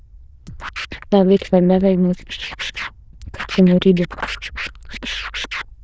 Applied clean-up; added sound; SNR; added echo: neural diffusion model UNIVERSE++.